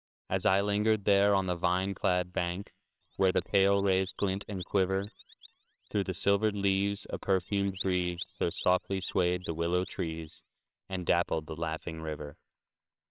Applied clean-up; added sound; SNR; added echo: neural separator model SepFormer WHAMR!.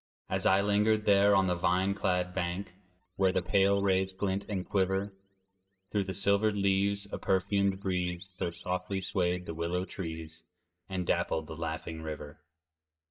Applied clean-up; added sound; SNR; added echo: neural mask model DeepFilterNet 3.